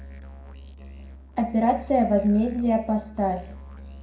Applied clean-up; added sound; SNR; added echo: none; Musical instrument; 16 dB; reverberation time 0.4 s.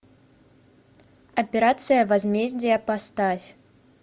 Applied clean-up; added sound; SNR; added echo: none; none; none; none.